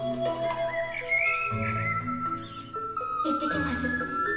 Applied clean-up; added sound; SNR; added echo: none; Bird; 4 dB; reverberation time 2.6 s.